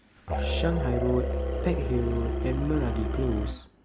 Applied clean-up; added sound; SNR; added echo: none; Musical instrument; -2 dB; none.